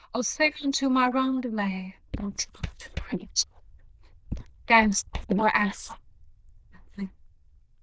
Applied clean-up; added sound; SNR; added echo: neural diffusion model UNIVERSE++.